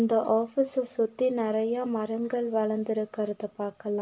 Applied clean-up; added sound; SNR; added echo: none; none; none; none.